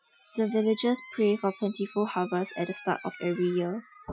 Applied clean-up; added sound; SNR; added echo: classical method Wiener filter.